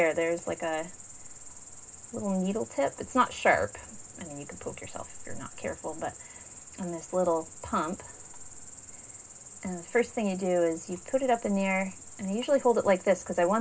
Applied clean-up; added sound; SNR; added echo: none; Cricket; 14 dB; reverberation time 0.2 s.